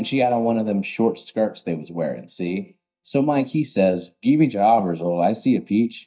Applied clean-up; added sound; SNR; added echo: neural mask model DeepFilterNet 3.